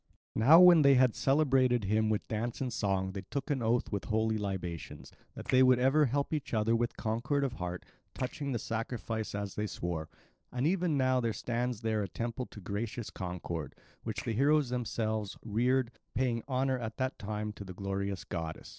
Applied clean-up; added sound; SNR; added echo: neural separator model SepFormer DNS4.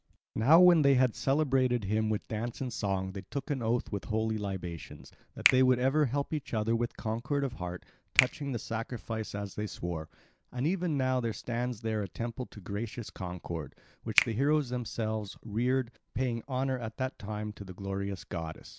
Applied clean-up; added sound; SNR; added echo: none; Finger snapping; 7 dB; none.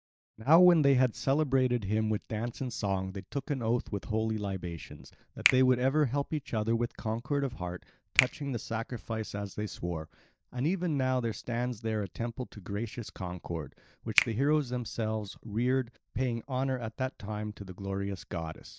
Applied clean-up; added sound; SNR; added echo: neural mask model DeepFilterNet 3.